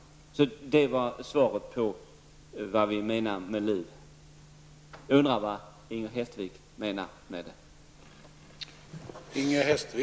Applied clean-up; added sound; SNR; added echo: none; none; none; none.